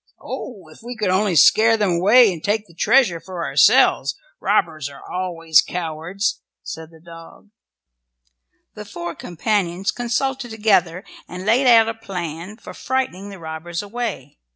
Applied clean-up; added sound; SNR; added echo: none; none; none; none.